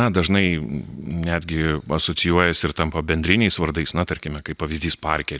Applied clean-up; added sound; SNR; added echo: none; none; none; none.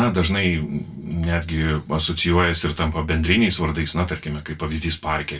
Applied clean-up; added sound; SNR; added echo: none; none; none; reverberation time 0.2 s.